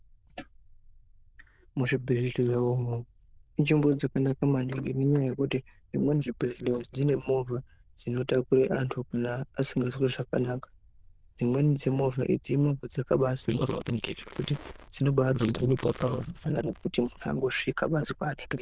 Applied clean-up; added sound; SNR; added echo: neural diffusion model UNIVERSE++.